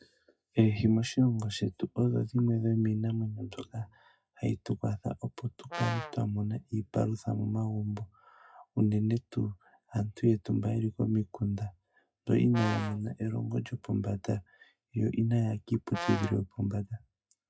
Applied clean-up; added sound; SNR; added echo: classical method WPE with log-MMSE.